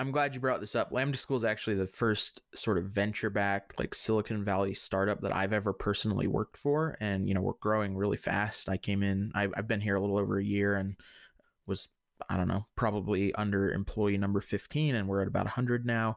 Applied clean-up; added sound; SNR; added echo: none; none; none; none.